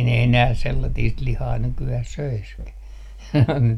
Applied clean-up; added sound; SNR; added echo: none; Wind; 3 dB; none.